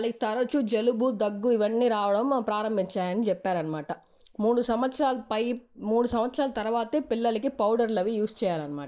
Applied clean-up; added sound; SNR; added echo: neural mask model Resemble Enhance denoiser.